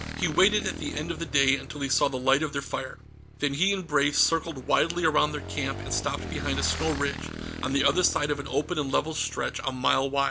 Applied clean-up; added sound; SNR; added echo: none; Motorcycle / Engine; 11 dB; none.